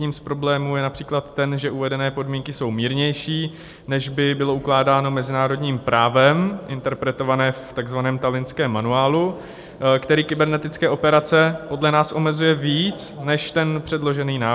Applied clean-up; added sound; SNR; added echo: none; none; none; none.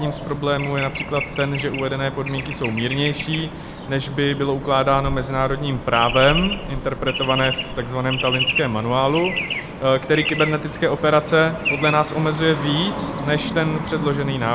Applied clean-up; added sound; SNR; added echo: none; Traffic noise, roadway noise / Bird; 7 dB; none.